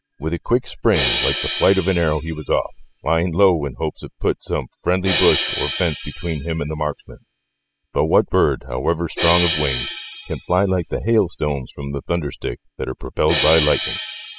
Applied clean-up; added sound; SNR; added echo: classical method spectral subtraction.